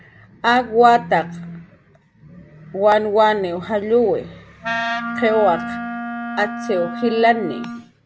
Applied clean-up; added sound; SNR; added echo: none; Wind instrument, woodwind instrument; 7 dB; none.